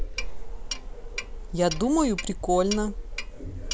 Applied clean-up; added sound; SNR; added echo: none; Clock; 5 dB; none.